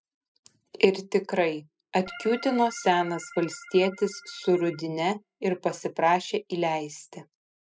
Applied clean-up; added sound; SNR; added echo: classical method spectral subtraction.